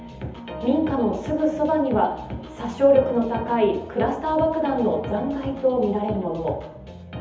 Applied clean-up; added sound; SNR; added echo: none; none; none; reverberation time 0.7 s.